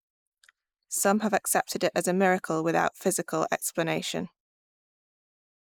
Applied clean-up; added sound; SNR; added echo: neural mask model Resemble Enhance denoiser.